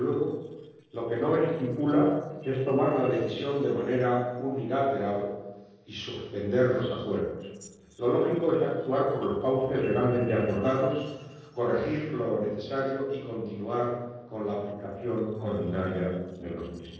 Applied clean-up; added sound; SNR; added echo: neural separator model SepFormer DNS4.